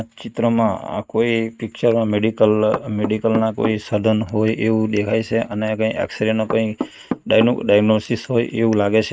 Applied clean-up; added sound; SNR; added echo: neural mask model RNNoise.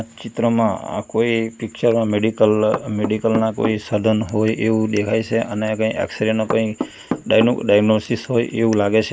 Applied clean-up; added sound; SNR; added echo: none; Knock / Wood; 12 dB; none.